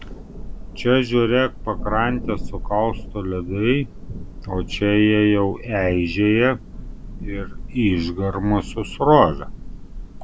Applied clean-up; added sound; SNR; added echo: none; Thunder / Rain; 10 dB; none.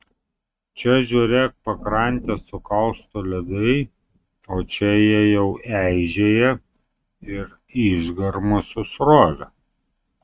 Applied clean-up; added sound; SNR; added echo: neural mask model RNNoise.